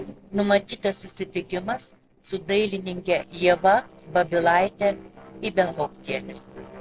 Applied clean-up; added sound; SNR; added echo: neural separator model SepFormer DNS4.